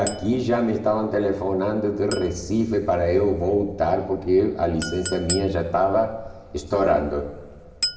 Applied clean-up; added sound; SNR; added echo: none; Chink, clink; 14 dB; reverberation time 2.6 s.